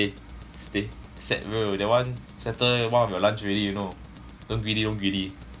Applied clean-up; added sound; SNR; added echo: none; Tick-tock; 12 dB; none.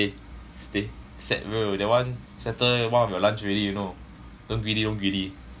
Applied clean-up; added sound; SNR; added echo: none; none; none; none.